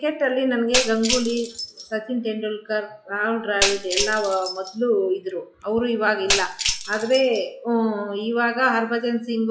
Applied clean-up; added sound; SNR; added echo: classical method log-MMSE.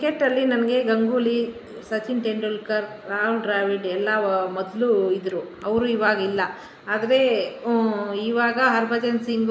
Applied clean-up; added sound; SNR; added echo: none; none; none; none.